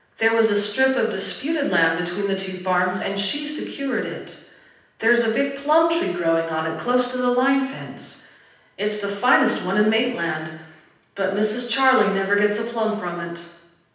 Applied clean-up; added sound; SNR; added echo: none; none; none; reverberation time 0.9 s.